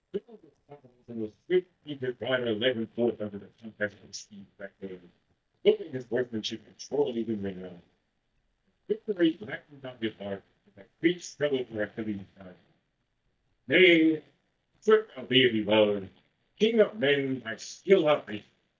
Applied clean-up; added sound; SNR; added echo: neural mask model DeepFilterNet 3.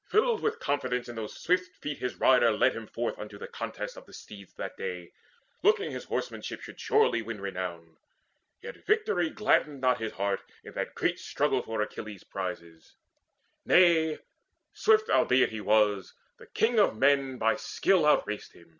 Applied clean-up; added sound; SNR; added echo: none; none; none; none.